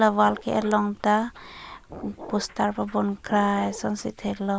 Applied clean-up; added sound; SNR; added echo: neural mask model Resemble Enhance denoiser.